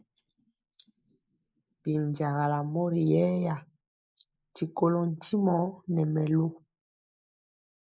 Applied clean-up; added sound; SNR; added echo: neural mask model Resemble Enhance denoiser.